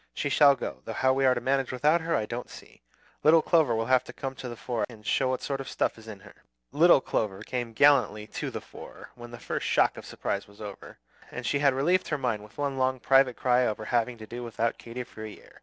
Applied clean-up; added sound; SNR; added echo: none; none; none; none.